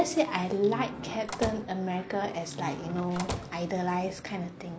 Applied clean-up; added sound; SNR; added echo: none; Squeak / Slam / Wood; 9 dB; none.